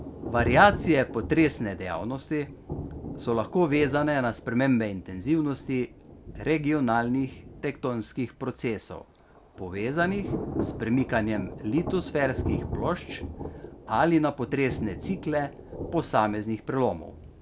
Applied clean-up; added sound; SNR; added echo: none; Thunder / Rain; 10 dB; none.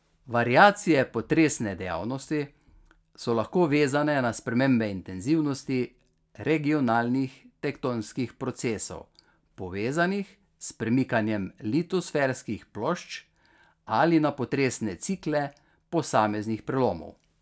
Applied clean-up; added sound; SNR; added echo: none; none; none; none.